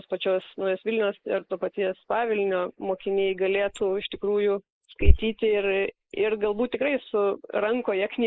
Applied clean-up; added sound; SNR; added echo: neural mask model Resemble Enhance denoiser.